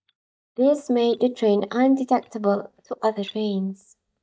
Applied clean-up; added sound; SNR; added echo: neural mask model DeepFilterNet 3.